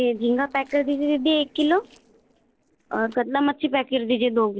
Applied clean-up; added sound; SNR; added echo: neural separator model SepFormer DNS4.